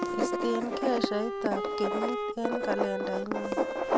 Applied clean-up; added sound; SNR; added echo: none; Wind instrument, woodwind instrument + Writing; -3 dB; none.